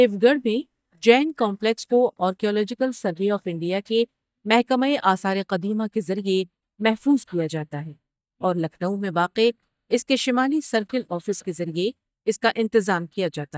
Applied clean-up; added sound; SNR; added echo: neural mask model DeepFilterNet 3.